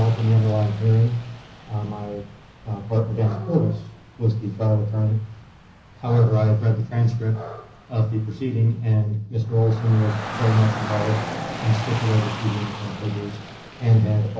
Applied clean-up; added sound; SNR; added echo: none; Rain / Dog; 14 dB; reverberation time 0.5 s.